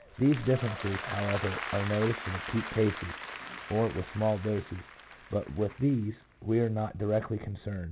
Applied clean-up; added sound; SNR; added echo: none; Applause; 11 dB; none.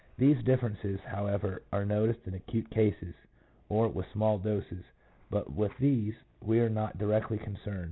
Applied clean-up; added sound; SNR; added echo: none; none; none; none.